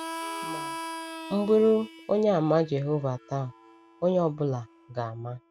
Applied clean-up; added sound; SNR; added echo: none; Harmonica; 13 dB; none.